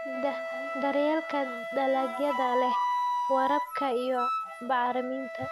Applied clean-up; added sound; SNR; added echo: none; Wind instrument, woodwind instrument; 2 dB; none.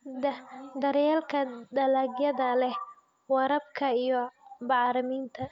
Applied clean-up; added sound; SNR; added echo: none; none; none; none.